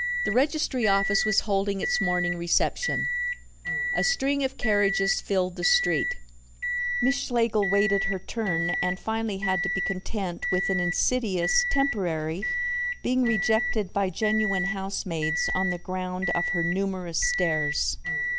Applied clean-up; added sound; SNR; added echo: none; Microwave oven; 3 dB; none.